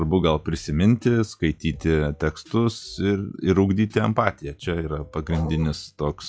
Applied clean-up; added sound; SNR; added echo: classical method log-MMSE.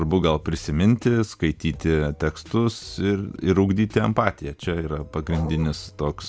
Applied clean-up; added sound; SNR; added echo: none; Bark; 13 dB; none.